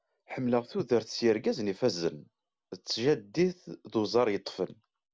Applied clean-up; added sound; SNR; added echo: none; none; none; none.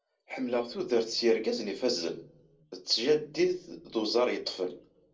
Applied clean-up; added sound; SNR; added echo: none; none; none; reverberation time 0.2 s.